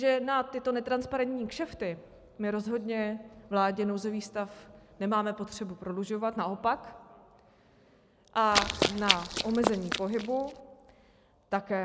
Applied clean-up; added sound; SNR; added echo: none; Run; 0 dB; none.